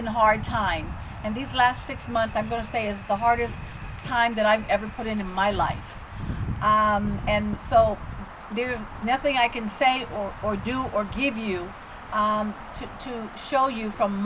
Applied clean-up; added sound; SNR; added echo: none; Keys jangling; 20 dB; none.